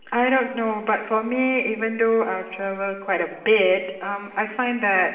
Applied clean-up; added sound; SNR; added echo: none; none; none; reverberation time 1.1 s.